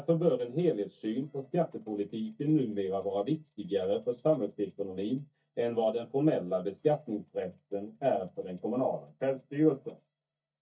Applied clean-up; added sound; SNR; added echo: neural mask model DeepFilterNet 3.